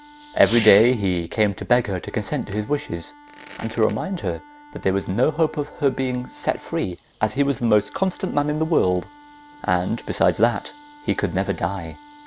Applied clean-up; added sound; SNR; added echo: none; Wind instrument, woodwind instrument + Fireworks; 18 dB; none.